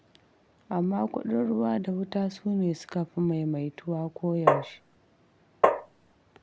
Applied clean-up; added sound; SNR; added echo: none; Tap; -5 dB; none.